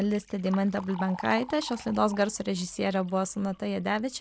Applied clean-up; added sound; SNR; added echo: none; Liquid; 18 dB; none.